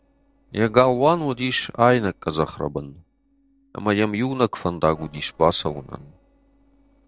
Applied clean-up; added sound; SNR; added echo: neural separator model SepFormer DNS4.